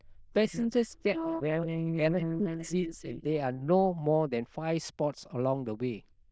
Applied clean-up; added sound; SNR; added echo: neural diffusion model UNIVERSE++.